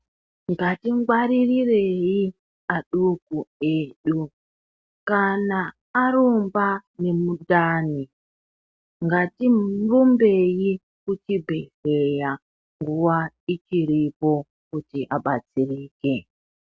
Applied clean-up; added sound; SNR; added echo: none; none; none; none.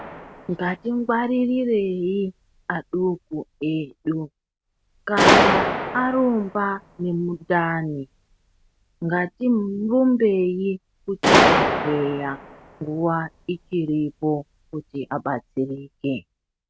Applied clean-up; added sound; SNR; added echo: none; Gunshot, gunfire; 2 dB; none.